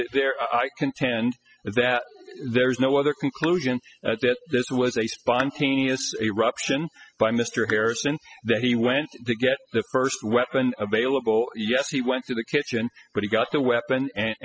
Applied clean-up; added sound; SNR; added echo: classical method spectral subtraction.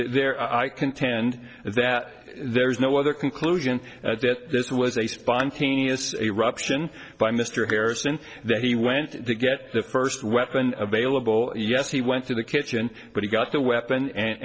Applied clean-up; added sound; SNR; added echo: neural separator model SepFormer DNS4.